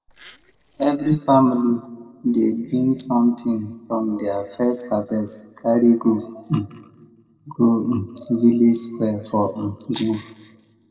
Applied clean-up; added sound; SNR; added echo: neural separator model SepFormer DNS4.